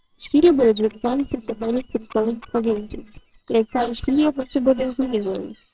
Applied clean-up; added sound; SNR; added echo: neural separator model SepFormer WHAMR!.